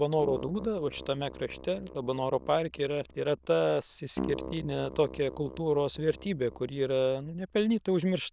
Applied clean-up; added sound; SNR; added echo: neural diffusion model UNIVERSE++.